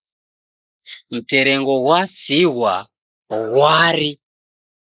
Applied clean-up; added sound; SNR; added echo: neural mask model Resemble Enhance denoiser.